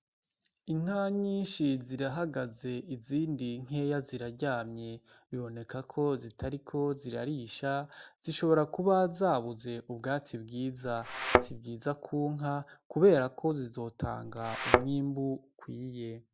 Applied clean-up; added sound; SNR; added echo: none; Thump, thud; -3 dB; none.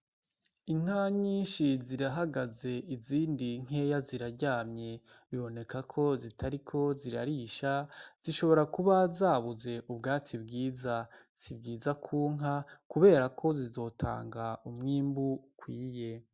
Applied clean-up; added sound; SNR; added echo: none; none; none; none.